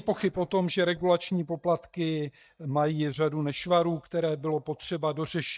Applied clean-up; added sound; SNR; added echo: neural mask model DeepFilterNet 3.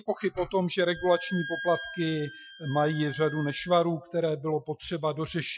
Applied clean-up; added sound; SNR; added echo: classical method Wiener filter.